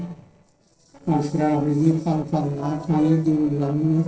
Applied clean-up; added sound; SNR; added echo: neural separator model SepFormer DNS4.